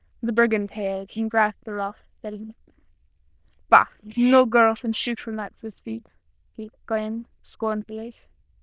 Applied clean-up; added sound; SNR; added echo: neural diffusion model UNIVERSE++.